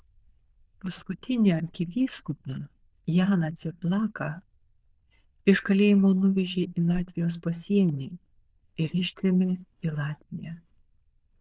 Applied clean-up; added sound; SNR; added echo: neural diffusion model UNIVERSE++.